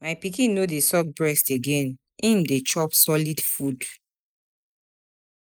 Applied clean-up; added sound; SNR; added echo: neural mask model Resemble Enhance denoiser.